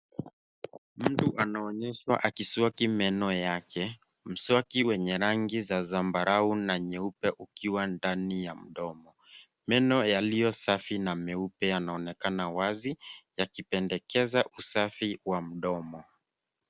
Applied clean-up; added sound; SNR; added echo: none; none; none; none.